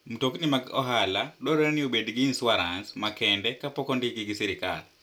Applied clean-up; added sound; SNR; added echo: none; none; none; none.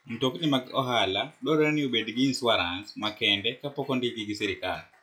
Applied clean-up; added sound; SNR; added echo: classical method log-MMSE.